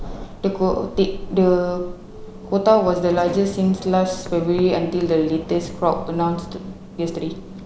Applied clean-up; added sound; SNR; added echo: none; Thunder + Fireworks; 14 dB; none.